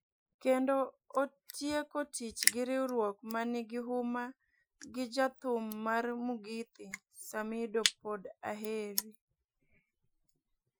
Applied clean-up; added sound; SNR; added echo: classical method Wiener filter.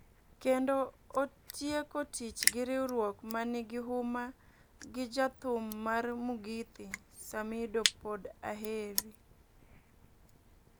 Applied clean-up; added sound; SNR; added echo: none; Crushing; 6 dB; none.